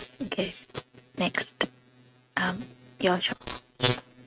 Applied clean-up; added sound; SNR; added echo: neural mask model RNNoise.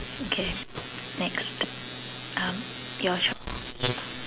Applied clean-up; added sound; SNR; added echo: none; Slam / Microwave oven; 17 dB; none.